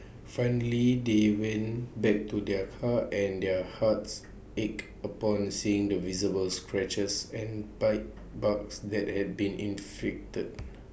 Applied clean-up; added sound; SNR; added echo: none; none; none; none.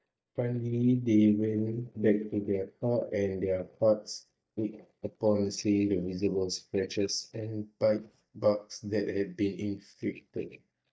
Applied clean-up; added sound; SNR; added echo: neural mask model DeepFilterNet 3.